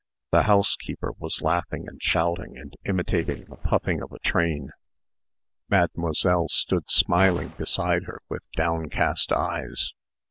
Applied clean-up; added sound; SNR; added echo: neural separator model SepFormer DNS4.